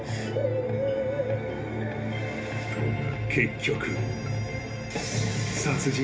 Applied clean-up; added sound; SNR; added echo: none; none; none; reverberation time 0.3 s.